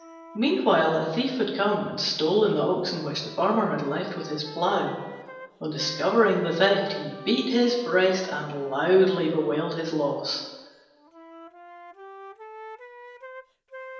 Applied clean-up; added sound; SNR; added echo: none; Wind instrument, woodwind instrument; 19 dB; reverberation time 1.0 s.